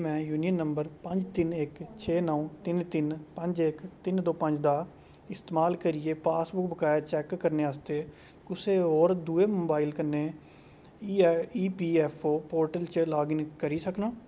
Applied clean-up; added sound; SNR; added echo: none; none; none; none.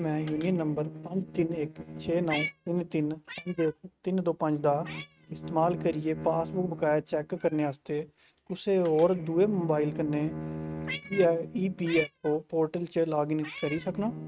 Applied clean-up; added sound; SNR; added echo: neural mask model RNNoise.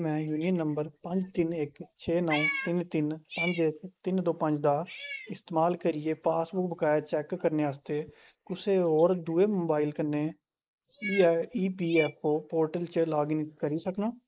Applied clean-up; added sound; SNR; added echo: neural mask model Resemble Enhance denoiser.